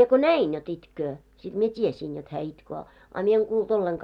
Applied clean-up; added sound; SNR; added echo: none; none; none; none.